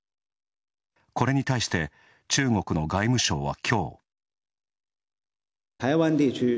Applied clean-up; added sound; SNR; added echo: none; none; none; none.